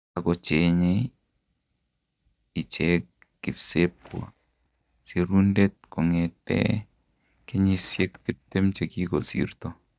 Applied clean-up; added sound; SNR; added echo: neural mask model DeepFilterNet 3.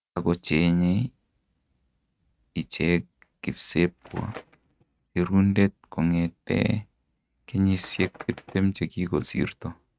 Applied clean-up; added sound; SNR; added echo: neural mask model RNNoise.